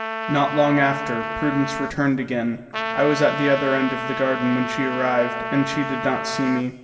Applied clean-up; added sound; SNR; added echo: none; Trumpet; 6 dB; reverberation time 2.2 s.